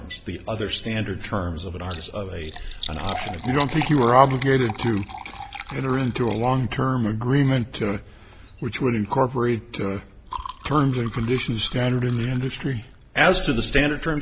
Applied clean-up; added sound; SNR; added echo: none; Liquid; 15 dB; none.